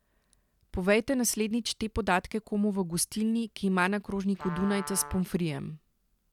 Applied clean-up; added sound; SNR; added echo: none; Trumpet; 16 dB; none.